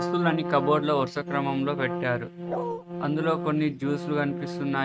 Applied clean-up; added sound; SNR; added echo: neural mask model RNNoise.